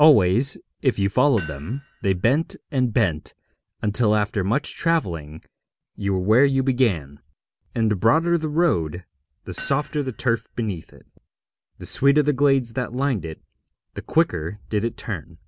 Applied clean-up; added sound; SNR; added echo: none; Hammer; 20 dB; none.